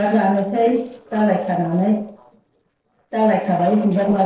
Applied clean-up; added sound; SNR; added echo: neural separator model SepFormer DNS4.